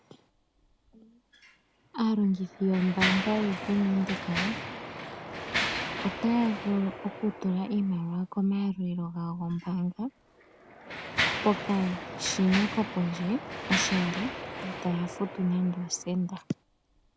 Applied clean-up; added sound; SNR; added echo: none; Mechanisms; 6 dB; none.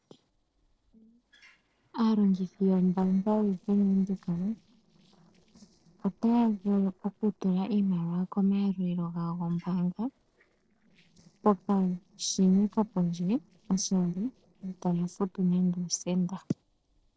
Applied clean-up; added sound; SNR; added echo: neural separator model SepFormer DNS4.